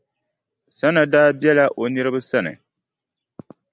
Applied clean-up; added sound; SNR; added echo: none; none; none; none.